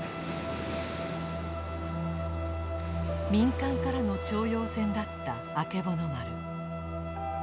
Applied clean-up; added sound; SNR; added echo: none; Trumpet; 13 dB; none.